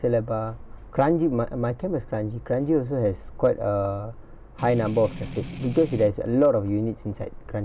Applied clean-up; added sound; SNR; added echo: none; Strum; 11 dB; none.